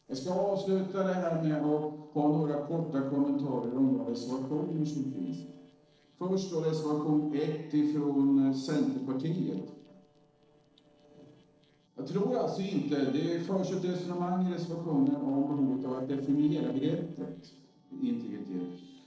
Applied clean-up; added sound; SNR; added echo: neural separator model SepFormer DNS4.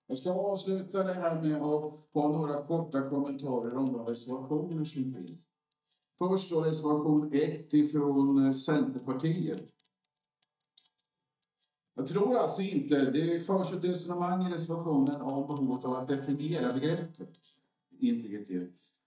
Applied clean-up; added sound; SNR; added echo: neural mask model DeepFilterNet 3.